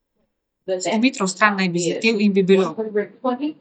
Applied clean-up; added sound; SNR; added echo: neural mask model DeepFilterNet 3.